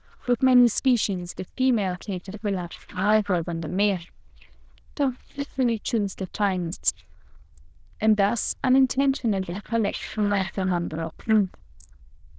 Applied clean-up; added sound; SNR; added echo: neural diffusion model UNIVERSE++.